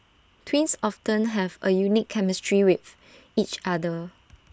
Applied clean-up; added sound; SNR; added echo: none; none; none; none.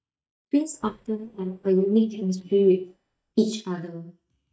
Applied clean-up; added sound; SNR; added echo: neural mask model DeepFilterNet 3.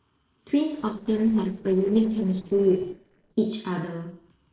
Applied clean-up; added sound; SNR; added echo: neural separator model SepFormer DNS4.